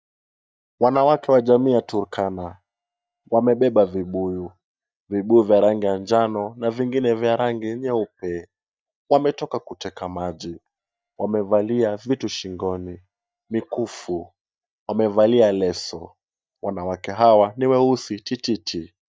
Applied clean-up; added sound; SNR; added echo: neural mask model DeepFilterNet 3.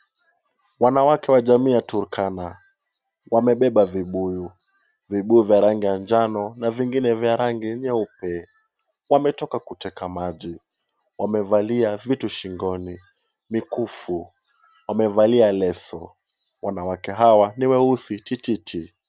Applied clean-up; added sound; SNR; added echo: none; none; none; none.